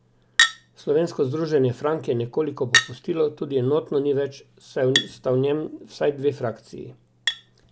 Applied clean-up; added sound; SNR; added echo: none; Chink, clink; 5 dB; none.